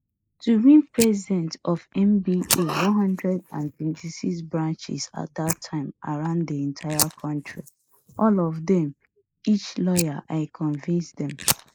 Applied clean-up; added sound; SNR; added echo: neural mask model Resemble Enhance denoiser.